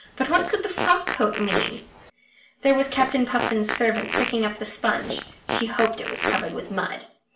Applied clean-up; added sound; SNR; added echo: none; Fart; 5 dB; reverberation time 0.4 s.